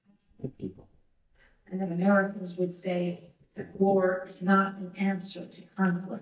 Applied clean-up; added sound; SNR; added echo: neural mask model DeepFilterNet 3.